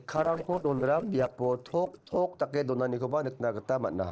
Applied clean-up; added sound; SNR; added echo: neural separator model SepFormer DNS4.